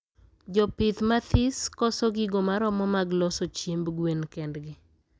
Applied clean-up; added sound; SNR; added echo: none; none; none; none.